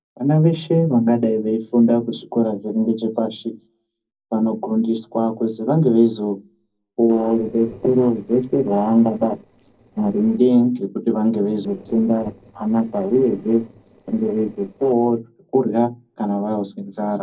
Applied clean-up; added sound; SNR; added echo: neural separator model SepFormer DNS4.